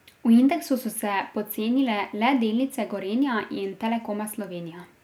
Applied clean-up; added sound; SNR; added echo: none; none; none; none.